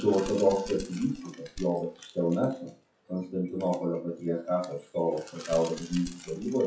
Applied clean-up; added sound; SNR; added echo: classical method WPE with log-MMSE.